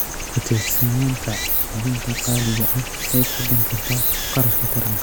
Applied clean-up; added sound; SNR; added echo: none; Stream; -1 dB; none.